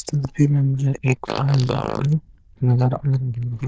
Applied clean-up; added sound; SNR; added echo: neural diffusion model UNIVERSE++.